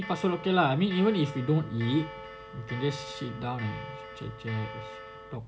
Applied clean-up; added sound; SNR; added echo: none; Bell; 13 dB; none.